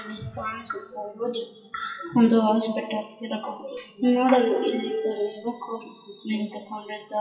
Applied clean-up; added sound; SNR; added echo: classical method WPE with log-MMSE.